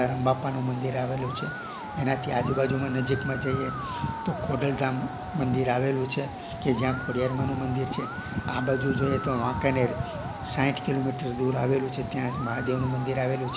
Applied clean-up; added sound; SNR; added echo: none; Musical instrument; 10 dB; none.